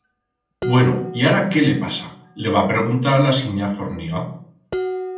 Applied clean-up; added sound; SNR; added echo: none; Dishes, pots, and pans; 11 dB; reverberation time 0.6 s.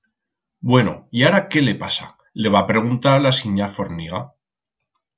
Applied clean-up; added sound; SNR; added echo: none; none; none; none.